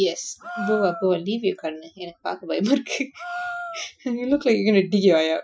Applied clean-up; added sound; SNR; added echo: classical method Wiener filter.